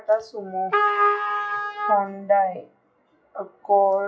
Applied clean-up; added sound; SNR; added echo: classical method WPE with log-MMSE.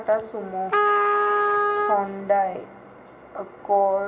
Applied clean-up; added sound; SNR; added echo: none; Trumpet; -4 dB; reverberation time 0.7 s.